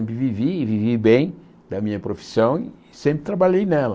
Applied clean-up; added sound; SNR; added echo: none; none; none; none.